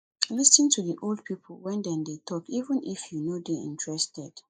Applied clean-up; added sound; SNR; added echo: neural mask model Resemble Enhance denoiser.